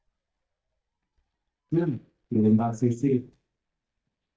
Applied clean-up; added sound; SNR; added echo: neural mask model DeepFilterNet 3.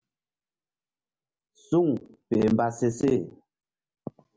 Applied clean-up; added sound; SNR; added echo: none; none; none; none.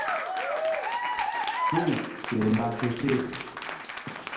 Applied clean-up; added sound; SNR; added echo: none; Applause / Cheering; 0 dB; reverberation time 1.0 s.